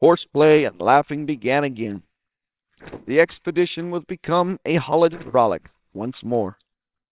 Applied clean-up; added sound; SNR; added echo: neural separator model SepFormer WHAMR!.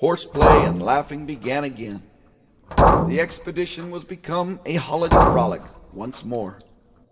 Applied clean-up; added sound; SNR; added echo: none; Liquid; -3 dB; reverberation time 1.7 s.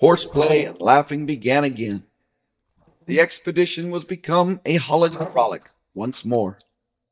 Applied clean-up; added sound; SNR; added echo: neural mask model DeepFilterNet 3.